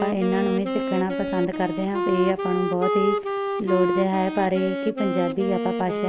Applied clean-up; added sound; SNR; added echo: none; Wind instrument, woodwind instrument; 1 dB; none.